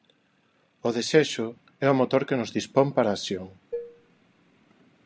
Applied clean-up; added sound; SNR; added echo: none; Dishes, pots, and pans; 13 dB; none.